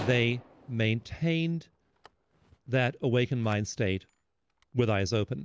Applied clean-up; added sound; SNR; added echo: none; Gunshot, gunfire; 20 dB; none.